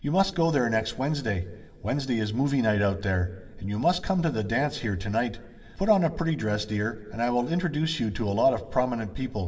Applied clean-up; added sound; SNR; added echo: none; none; none; reverberation time 2.4 s.